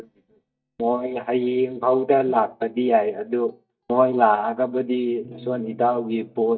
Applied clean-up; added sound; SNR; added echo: neural mask model DeepFilterNet 3.